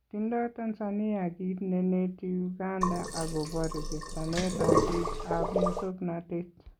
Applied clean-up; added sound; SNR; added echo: none; Sink (filling or washing); -1 dB; none.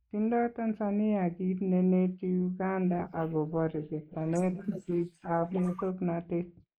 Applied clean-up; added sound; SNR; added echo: neural mask model Resemble Enhance denoiser.